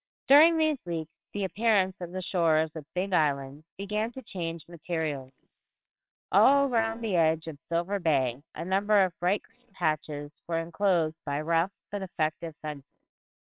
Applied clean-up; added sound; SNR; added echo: neural separator model SepFormer WHAMR!.